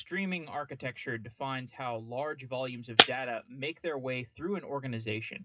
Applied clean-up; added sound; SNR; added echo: classical method WPE with log-MMSE.